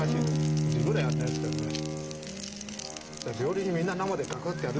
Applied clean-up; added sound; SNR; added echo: none; Bowed string instrument; -1 dB; none.